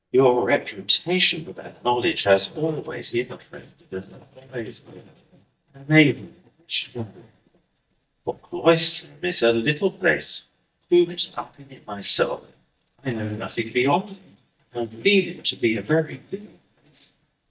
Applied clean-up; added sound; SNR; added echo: neural mask model DeepFilterNet 3.